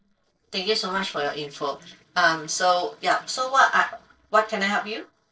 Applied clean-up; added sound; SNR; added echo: neural separator model SepFormer DNS4.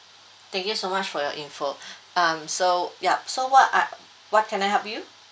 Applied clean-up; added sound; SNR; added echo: none; none; none; none.